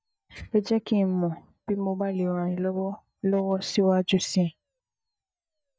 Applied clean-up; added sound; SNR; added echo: neural mask model DeepFilterNet 3.